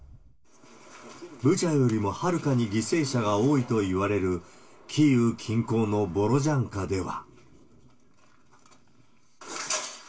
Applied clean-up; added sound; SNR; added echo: none; none; none; reverberation time 0.2 s.